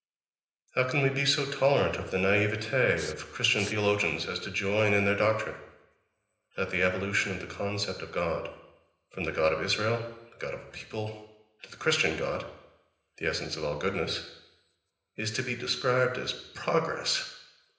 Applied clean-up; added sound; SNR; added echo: none; Respiratory sounds; 13 dB; reverberation time 0.9 s.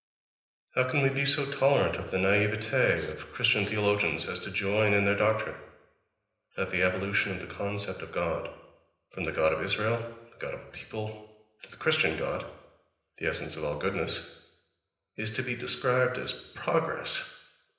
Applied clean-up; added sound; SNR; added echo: neural separator model SepFormer DNS4.